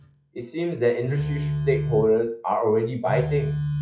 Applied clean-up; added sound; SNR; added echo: classical method log-MMSE.